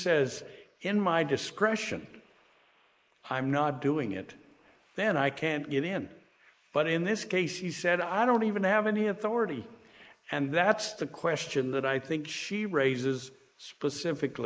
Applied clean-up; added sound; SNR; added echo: neural mask model Resemble Enhance denoiser.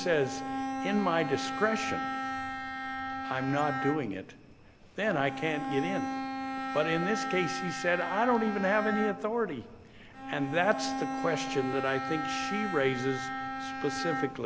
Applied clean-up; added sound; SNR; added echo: none; Bowed string instrument; 4 dB; none.